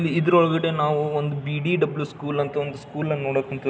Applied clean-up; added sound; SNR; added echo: none; none; none; none.